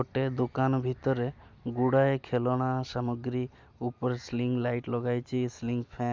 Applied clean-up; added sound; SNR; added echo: none; none; none; none.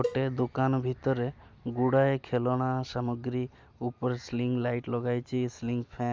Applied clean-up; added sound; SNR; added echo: none; Cowbell; 10 dB; none.